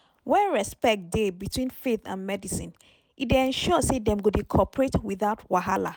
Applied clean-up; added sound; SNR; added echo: none; none; none; none.